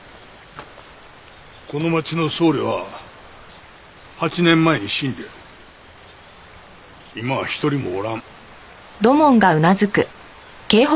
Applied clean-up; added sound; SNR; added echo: none; none; none; none.